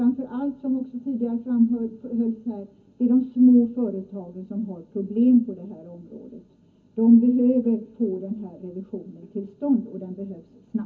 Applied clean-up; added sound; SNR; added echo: none; none; none; reverberation time 0.4 s.